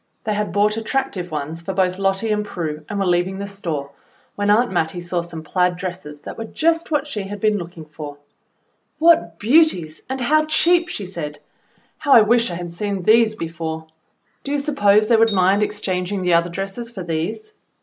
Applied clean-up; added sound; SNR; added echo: none; Piano; 18 dB; none.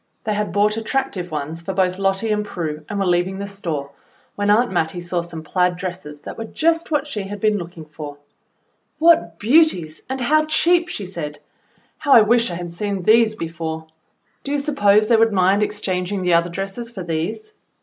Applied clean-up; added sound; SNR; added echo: none; none; none; none.